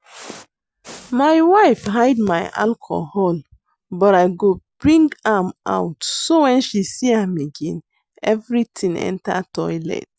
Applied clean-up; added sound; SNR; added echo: none; none; none; none.